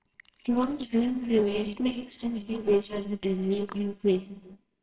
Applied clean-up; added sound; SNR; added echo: neural separator model SepFormer WHAMR!.